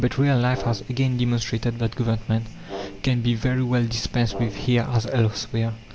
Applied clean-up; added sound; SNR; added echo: none; Brass instrument; 17 dB; none.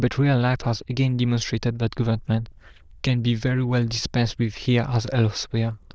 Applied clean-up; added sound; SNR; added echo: neural diffusion model UNIVERSE++.